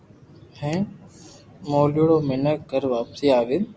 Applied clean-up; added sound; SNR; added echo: none; none; none; none.